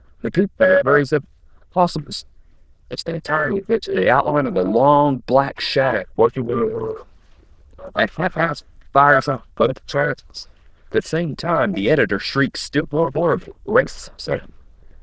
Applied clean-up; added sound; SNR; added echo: neural diffusion model UNIVERSE++.